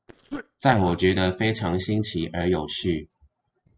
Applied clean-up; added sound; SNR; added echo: neural separator model SepFormer DNS4.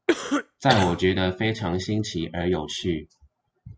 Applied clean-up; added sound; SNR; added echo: none; Cough; 1 dB; none.